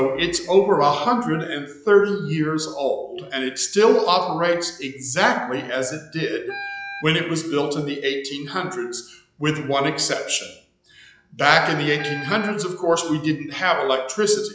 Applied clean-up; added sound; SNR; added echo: classical method log-MMSE.